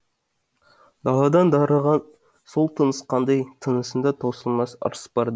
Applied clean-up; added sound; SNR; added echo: none; none; none; none.